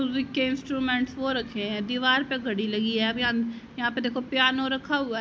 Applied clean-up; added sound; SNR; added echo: none; none; none; none.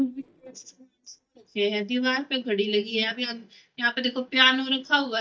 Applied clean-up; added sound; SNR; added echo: neural mask model DeepFilterNet 3.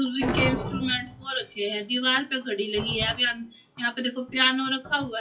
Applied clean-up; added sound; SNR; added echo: classical method WPE with log-MMSE.